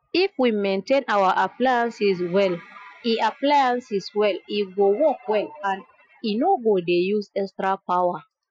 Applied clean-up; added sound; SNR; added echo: classical method Wiener filter.